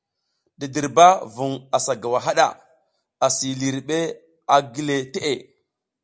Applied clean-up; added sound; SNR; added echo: none; none; none; none.